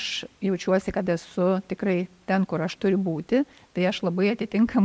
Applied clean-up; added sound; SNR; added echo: none; none; none; none.